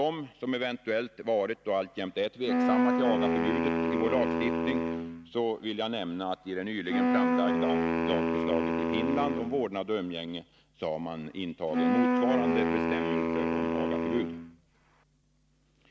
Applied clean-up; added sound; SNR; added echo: none; Wind instrument, woodwind instrument; -4 dB; none.